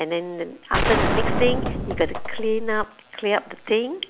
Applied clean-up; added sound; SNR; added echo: none; Gunshot, gunfire; -1 dB; none.